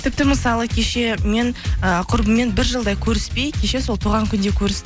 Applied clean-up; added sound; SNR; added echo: none; none; none; none.